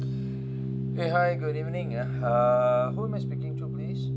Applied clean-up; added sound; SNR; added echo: none; Organ; 1 dB; none.